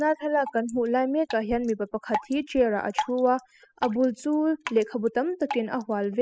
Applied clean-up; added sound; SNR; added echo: classical method spectral subtraction.